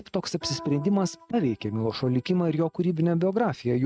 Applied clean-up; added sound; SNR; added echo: neural mask model RNNoise.